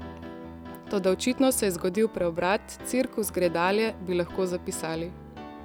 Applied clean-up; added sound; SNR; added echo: none; Piano; 14 dB; none.